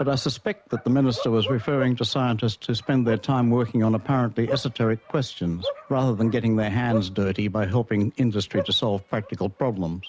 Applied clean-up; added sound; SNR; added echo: none; Bark; 14 dB; none.